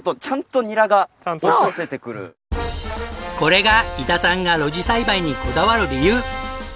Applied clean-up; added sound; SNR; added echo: none; none; none; none.